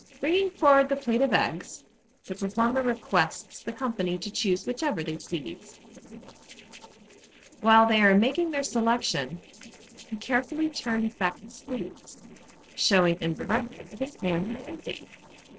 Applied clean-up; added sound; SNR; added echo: neural separator model SepFormer DNS4.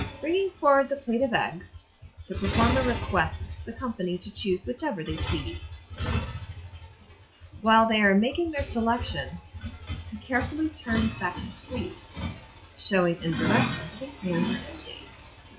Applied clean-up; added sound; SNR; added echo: classical method WPE with log-MMSE.